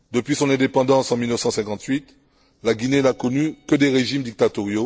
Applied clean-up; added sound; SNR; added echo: neural separator model SepFormer DNS4.